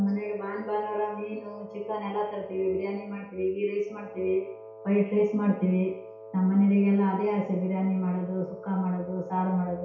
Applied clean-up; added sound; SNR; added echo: none; Wind instrument, woodwind instrument; 17 dB; reverberation time 0.6 s.